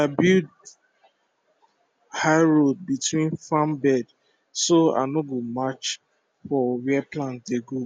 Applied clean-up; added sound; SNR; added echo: none; none; none; none.